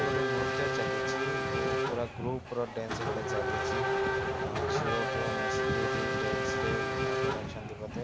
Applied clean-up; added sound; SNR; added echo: none; Race car, auto racing / Accelerating, revving, vroom; -5 dB; none.